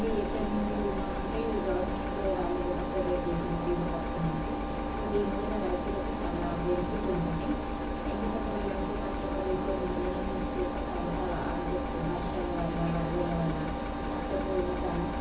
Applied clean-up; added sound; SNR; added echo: none; Engine; -2 dB; reverberation time 0.6 s.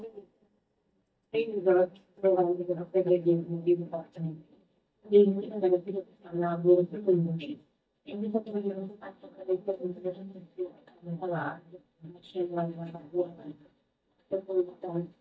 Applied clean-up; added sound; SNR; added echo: neural mask model DeepFilterNet 3.